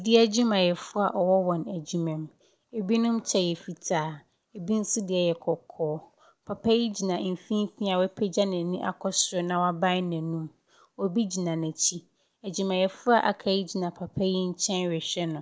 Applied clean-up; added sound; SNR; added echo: none; none; none; none.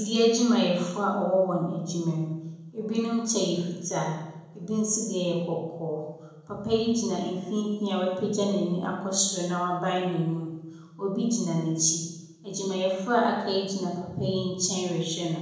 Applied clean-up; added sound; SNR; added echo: none; none; none; reverberation time 0.9 s.